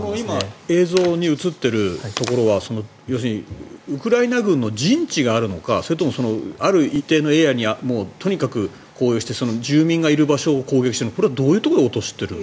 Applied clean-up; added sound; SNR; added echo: none; none; none; none.